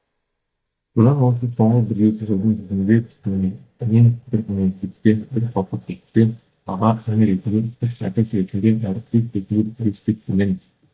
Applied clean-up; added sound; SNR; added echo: neural mask model DeepFilterNet 3.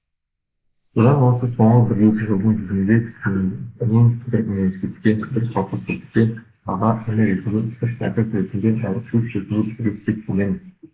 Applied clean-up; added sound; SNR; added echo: neural mask model Resemble Enhance denoiser.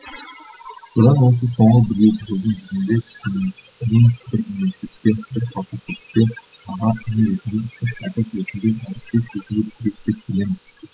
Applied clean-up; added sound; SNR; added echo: classical method spectral subtraction.